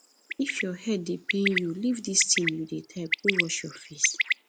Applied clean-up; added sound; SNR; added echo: none; Bird; 2 dB; none.